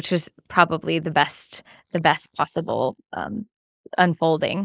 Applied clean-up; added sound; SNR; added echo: neural mask model Resemble Enhance denoiser.